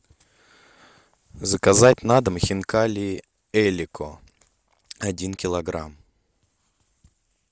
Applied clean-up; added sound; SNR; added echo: none; none; none; none.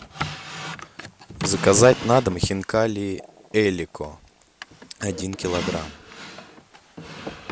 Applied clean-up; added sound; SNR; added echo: none; Drawer open or close; 12 dB; none.